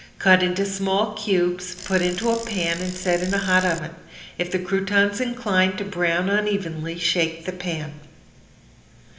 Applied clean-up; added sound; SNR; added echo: none; Bicycle; 12 dB; reverberation time 0.8 s.